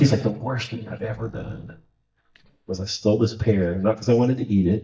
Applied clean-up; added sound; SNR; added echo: neural mask model DeepFilterNet 3.